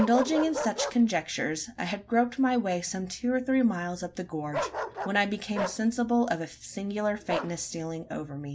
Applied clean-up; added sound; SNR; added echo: none; Bark; 10 dB; none.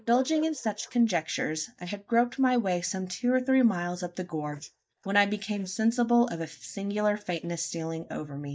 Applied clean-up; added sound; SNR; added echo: neural mask model DeepFilterNet 3.